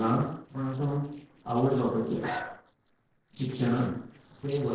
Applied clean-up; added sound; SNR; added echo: neural separator model SepFormer DNS4.